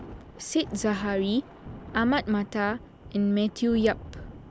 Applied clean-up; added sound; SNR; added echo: none; Thunder; 15 dB; none.